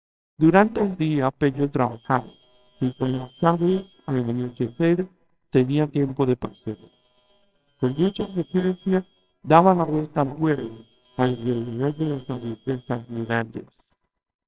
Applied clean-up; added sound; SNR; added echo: neural separator model SepFormer WHAMR!.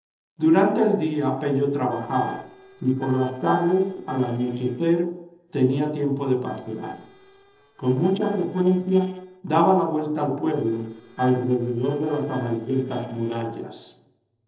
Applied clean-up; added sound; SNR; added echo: neural separator model SepFormer DNS4.